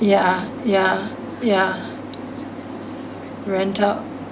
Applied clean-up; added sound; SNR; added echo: none; none; none; none.